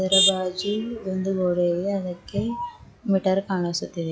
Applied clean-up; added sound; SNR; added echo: classical method log-MMSE.